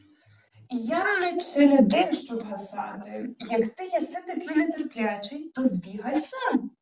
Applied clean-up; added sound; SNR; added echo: none; none; none; none.